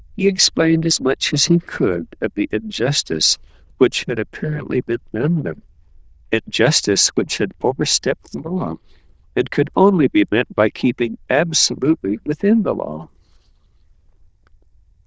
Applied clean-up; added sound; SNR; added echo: neural diffusion model UNIVERSE++.